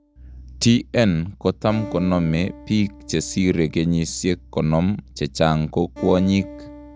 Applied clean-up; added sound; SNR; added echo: none; Acoustic guitar; 19 dB; none.